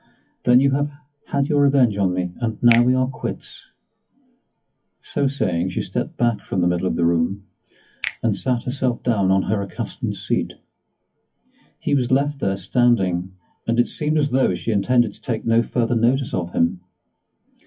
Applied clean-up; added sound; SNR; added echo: classical method WPE with log-MMSE.